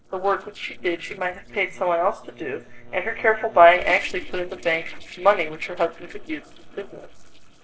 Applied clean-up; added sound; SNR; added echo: neural separator model SepFormer DNS4.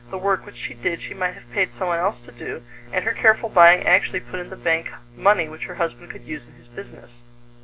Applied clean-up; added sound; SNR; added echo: none; none; none; none.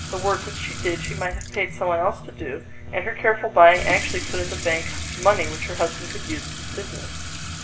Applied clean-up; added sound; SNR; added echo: none; Sink (filling or washing) / Water tap, faucet; 9 dB; reverberation time 0.7 s.